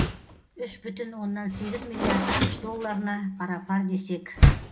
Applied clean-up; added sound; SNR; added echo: none; Door; -4 dB; reverberation time 0.6 s.